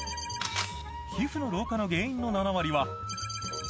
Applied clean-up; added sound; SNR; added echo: none; none; none; none.